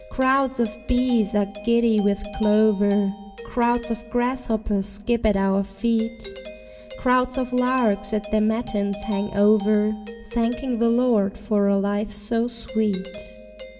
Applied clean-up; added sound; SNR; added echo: none; Doorbell; 18 dB; reverberation time 1.9 s.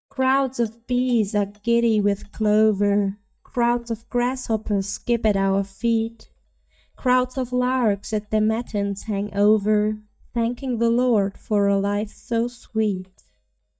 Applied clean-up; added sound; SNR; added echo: neural mask model DeepFilterNet 3.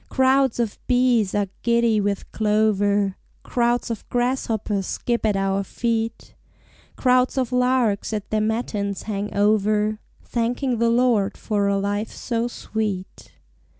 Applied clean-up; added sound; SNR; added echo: none; none; none; none.